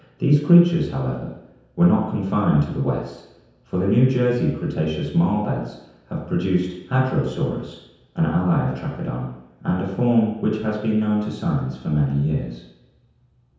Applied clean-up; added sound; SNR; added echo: none; none; none; reverberation time 0.9 s.